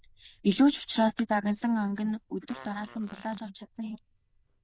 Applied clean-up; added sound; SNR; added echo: neural diffusion model UNIVERSE++.